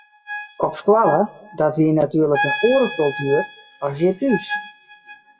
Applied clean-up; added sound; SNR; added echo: classical method WPE with log-MMSE.